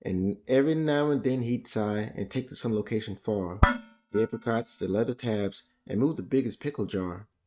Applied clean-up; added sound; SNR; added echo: neural mask model RNNoise.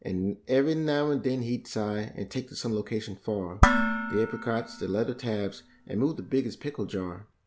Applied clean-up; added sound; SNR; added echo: none; Dishes, pots, and pans; 0 dB; none.